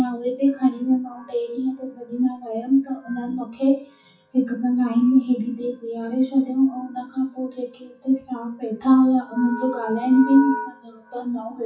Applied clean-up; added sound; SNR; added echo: classical method WPE with log-MMSE.